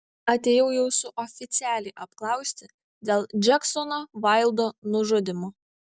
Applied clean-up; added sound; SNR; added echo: none; none; none; none.